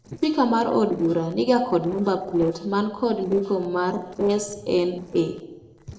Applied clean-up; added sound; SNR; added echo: neural separator model SepFormer DNS4.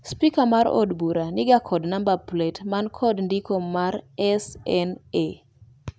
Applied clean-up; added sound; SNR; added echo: none; none; none; none.